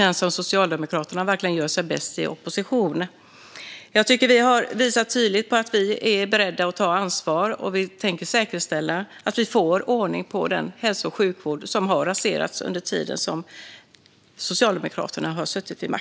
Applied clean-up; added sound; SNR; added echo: none; none; none; none.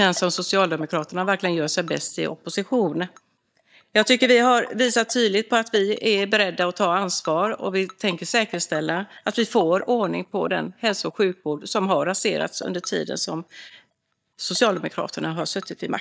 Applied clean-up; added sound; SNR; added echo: neural mask model DeepFilterNet 3.